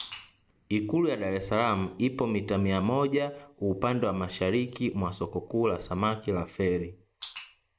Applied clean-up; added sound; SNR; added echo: none; none; none; none.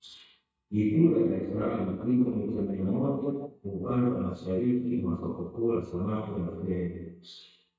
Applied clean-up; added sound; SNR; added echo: neural mask model DeepFilterNet 3.